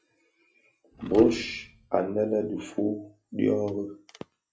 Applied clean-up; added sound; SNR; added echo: classical method log-MMSE.